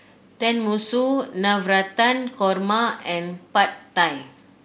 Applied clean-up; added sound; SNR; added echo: none; none; none; none.